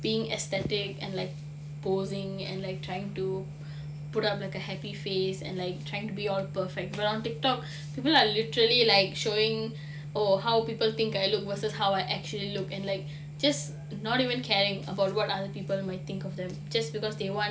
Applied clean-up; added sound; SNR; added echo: none; none; none; none.